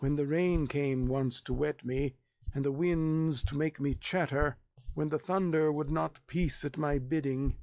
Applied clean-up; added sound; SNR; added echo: classical method log-MMSE.